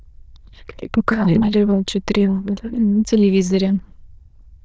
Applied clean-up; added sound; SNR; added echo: neural diffusion model UNIVERSE++.